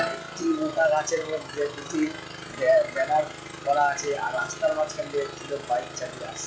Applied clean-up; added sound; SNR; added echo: classical method log-MMSE.